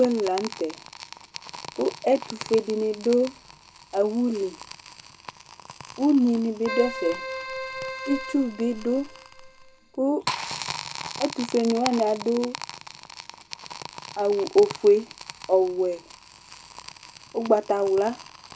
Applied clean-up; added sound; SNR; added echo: none; Crackle + Keyboard (musical); 12 dB; none.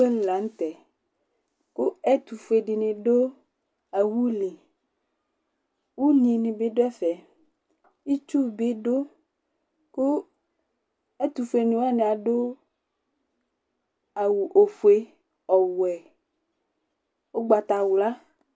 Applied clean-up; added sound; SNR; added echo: none; none; none; none.